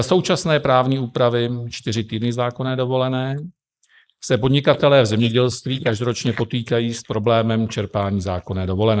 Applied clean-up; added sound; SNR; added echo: neural mask model Resemble Enhance denoiser.